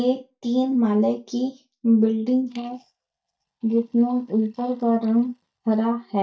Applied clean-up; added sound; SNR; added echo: neural mask model DeepFilterNet 3.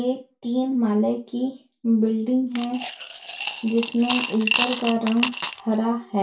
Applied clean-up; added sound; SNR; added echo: none; Coin (dropping) / Glass; 2 dB; reverberation time 0.2 s.